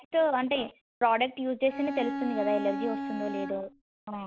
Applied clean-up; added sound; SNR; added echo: none; Bowed string instrument; 5 dB; none.